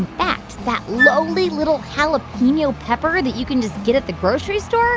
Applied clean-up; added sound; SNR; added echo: none; Wind instrument, woodwind instrument; 1 dB; none.